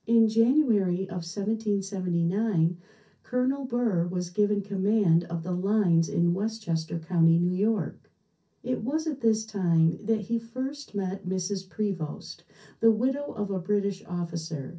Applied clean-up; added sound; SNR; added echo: none; none; none; reverberation time 0.3 s.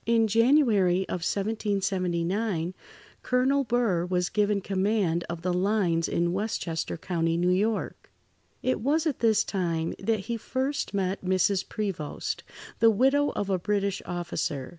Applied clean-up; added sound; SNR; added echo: none; none; none; none.